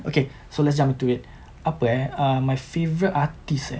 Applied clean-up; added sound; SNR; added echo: none; none; none; none.